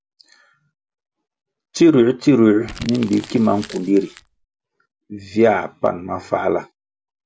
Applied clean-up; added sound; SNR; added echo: none; Crumpling, crinkling; 17 dB; none.